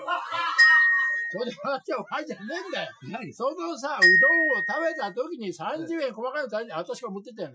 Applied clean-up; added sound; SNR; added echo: classical method Wiener filter.